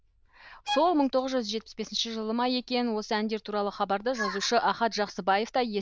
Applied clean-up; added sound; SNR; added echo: neural diffusion model UNIVERSE++.